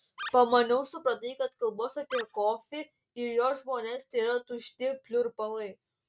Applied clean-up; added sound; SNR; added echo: neural mask model RNNoise.